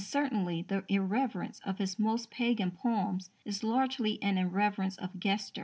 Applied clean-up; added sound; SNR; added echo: none; none; none; none.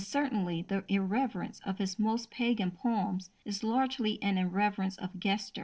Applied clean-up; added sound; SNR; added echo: neural separator model SepFormer DNS4.